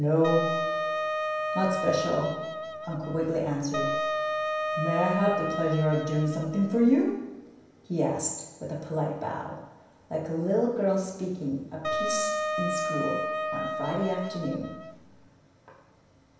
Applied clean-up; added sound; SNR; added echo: none; Wind instrument, woodwind instrument; 2 dB; reverberation time 0.9 s.